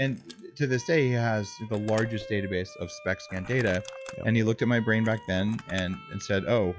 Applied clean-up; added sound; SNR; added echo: classical method log-MMSE.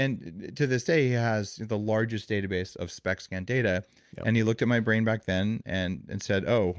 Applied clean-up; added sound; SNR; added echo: none; none; none; none.